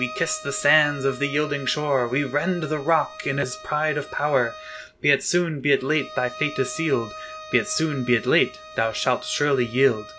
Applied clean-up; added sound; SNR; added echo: none; Bowed string instrument; 16 dB; none.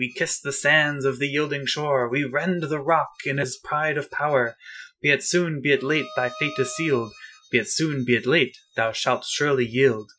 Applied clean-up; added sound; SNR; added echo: classical method Wiener filter.